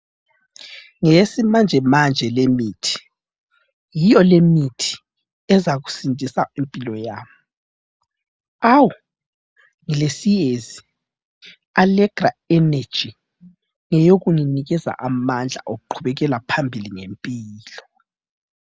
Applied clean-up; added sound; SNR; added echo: none; none; none; none.